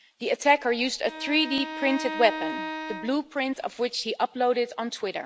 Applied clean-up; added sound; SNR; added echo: none; Bowed string instrument; 10 dB; none.